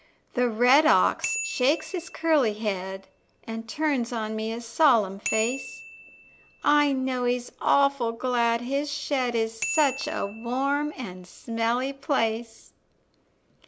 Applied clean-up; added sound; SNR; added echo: none; Bicycle bell; 13 dB; none.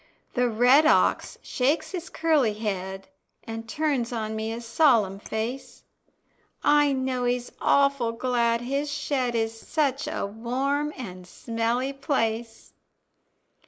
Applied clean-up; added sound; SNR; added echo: neural mask model Resemble Enhance denoiser.